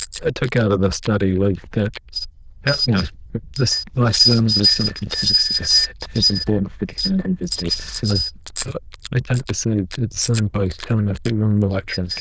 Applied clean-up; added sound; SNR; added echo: neural diffusion model UNIVERSE++.